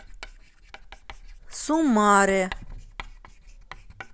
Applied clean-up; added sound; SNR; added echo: none; Writing; 15 dB; none.